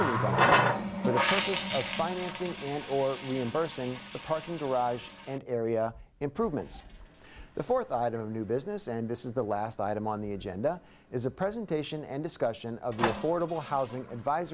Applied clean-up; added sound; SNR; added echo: none; Water tap, faucet; 2 dB; none.